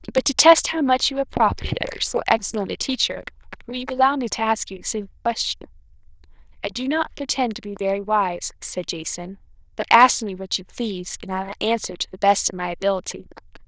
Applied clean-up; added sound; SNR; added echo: neural diffusion model UNIVERSE++.